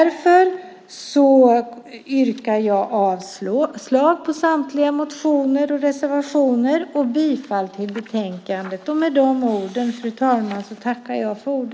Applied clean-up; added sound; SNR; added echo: none; none; none; none.